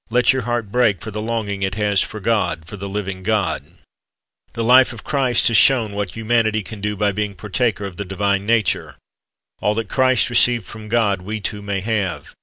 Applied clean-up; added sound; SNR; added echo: none; none; none; none.